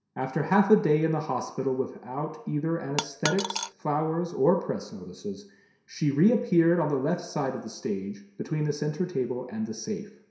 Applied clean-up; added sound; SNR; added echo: none; Coin (dropping); 4 dB; reverberation time 0.7 s.